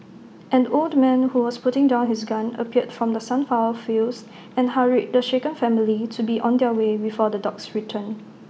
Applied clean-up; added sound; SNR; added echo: none; none; none; none.